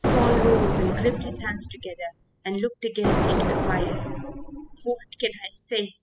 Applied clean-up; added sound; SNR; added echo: classical method spectral subtraction.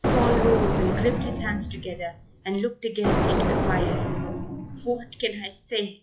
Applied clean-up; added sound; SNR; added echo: classical method log-MMSE.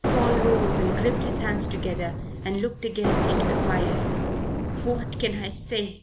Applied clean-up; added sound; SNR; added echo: none; Explosion; -3 dB; none.